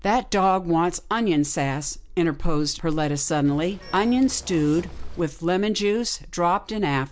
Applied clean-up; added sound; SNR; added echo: none; Zipper (clothing) / Telephone; 18 dB; none.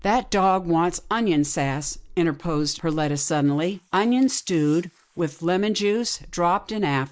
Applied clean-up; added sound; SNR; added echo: neural mask model Resemble Enhance denoiser.